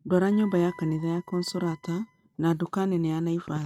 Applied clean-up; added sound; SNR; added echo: neural mask model RNNoise.